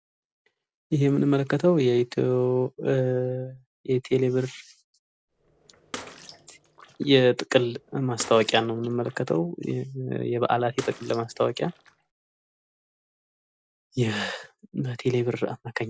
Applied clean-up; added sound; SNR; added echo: none; Bathtub (filling or washing) / Water / Splash, splatter; 19 dB; none.